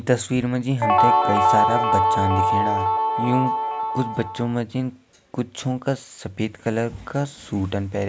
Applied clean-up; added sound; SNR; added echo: none; Guitar; -5 dB; none.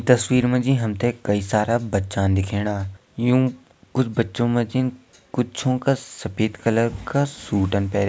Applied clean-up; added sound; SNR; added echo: none; none; none; none.